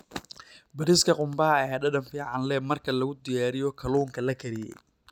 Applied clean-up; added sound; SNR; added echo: none; none; none; none.